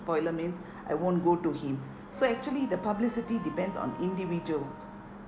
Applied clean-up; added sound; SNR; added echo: none; Wind instrument, woodwind instrument; 15 dB; none.